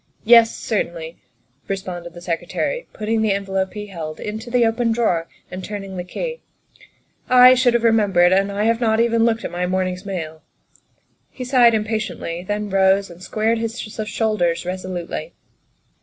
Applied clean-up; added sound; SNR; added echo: none; none; none; none.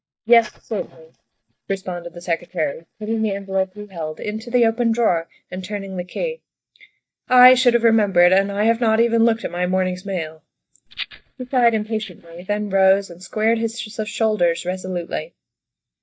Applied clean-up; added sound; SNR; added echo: neural mask model DeepFilterNet 3.